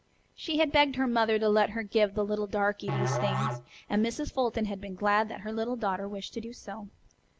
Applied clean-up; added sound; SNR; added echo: none; Musical instrument; 5 dB; none.